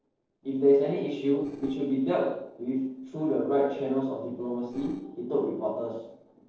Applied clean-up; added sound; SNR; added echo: neural separator model SepFormer DNS4.